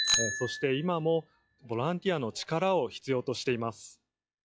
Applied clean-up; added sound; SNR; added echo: classical method log-MMSE.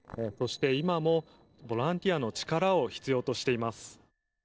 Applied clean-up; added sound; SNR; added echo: neural separator model SepFormer DNS4.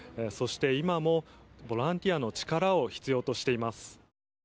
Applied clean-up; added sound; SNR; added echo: none; none; none; none.